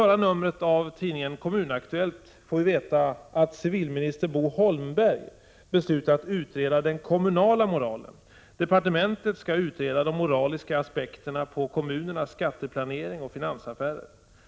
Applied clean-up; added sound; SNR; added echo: none; none; none; none.